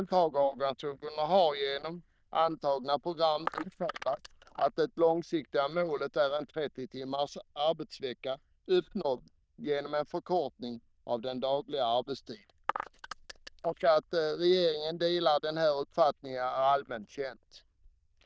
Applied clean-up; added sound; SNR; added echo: neural diffusion model UNIVERSE++.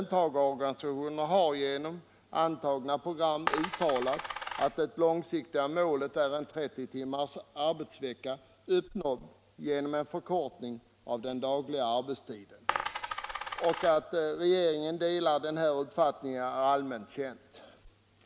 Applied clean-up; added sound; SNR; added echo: none; Coin (dropping); 5 dB; none.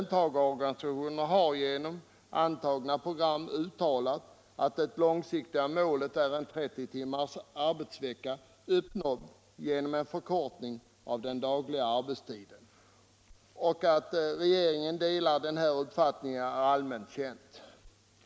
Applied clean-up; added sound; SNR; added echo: none; none; none; none.